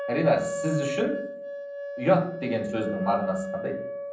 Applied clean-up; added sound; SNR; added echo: none; Wind instrument, woodwind instrument; 5 dB; reverberation time 0.6 s.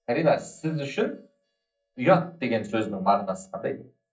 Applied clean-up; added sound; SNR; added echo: neural mask model DeepFilterNet 3.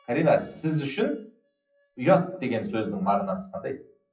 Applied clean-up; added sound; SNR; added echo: classical method WPE with log-MMSE.